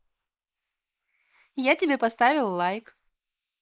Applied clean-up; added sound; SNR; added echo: neural mask model Resemble Enhance denoiser.